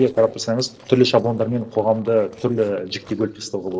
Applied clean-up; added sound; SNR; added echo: neural separator model SepFormer DNS4.